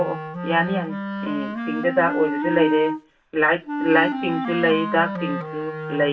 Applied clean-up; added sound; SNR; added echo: none; Wind instrument, woodwind instrument; 4 dB; reverberation time 0.2 s.